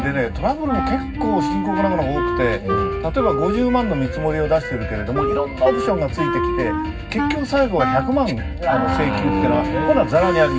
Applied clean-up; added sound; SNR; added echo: none; Wind instrument, woodwind instrument; 4 dB; reverberation time 0.4 s.